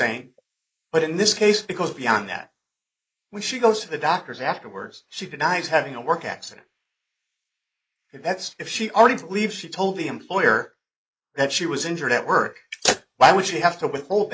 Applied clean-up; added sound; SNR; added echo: neural mask model Resemble Enhance denoiser.